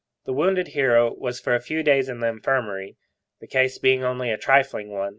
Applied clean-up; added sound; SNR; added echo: none; none; none; none.